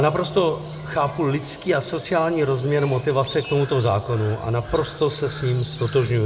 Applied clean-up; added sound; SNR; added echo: none; Crow; 14 dB; reverberation time 0.5 s.